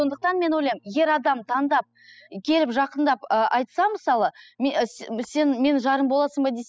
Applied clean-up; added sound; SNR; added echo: classical method spectral subtraction.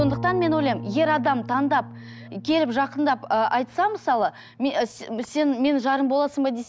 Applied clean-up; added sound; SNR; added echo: none; Bowed string instrument; 14 dB; none.